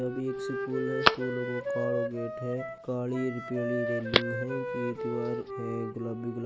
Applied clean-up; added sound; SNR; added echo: none; Telephone + Wind instrument, woodwind instrument; -1 dB; none.